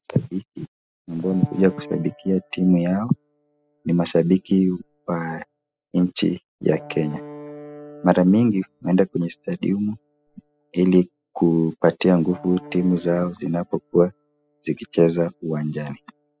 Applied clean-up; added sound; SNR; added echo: classical method spectral subtraction.